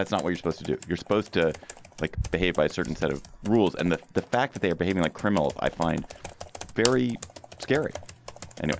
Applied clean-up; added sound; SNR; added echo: none; Computer keyboard; 13 dB; none.